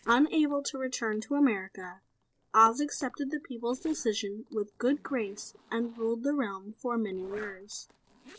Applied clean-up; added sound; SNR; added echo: neural separator model SepFormer DNS4.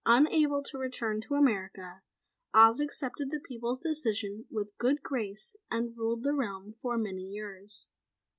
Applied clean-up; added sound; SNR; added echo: none; none; none; none.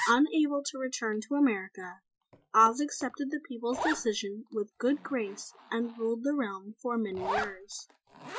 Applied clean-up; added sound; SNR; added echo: classical method Wiener filter.